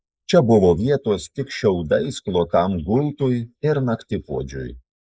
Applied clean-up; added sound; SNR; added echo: neural mask model Resemble Enhance denoiser.